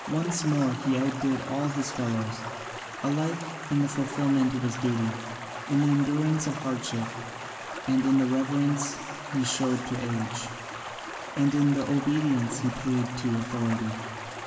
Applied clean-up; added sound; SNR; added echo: none; Stream; 9 dB; reverberation time 2.3 s.